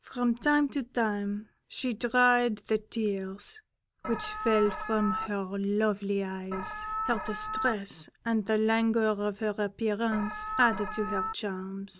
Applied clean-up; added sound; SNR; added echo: none; Alarm; 5 dB; none.